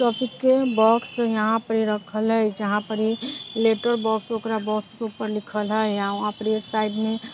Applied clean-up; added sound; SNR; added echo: none; none; none; none.